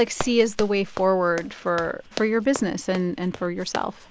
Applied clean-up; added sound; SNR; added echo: none; Run; 13 dB; none.